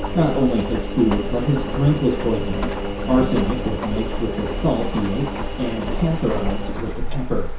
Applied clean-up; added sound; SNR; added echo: none; Engine; 2 dB; reverberation time 0.6 s.